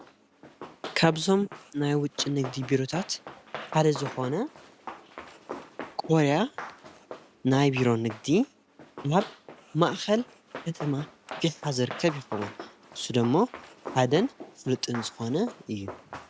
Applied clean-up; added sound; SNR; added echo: none; Run; 14 dB; none.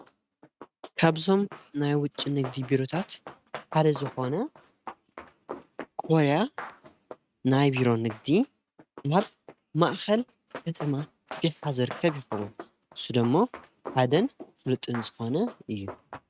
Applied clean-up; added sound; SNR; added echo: neural mask model RNNoise.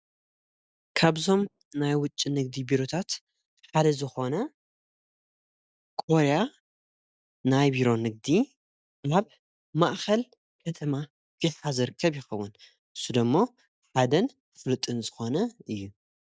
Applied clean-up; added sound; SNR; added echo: none; none; none; none.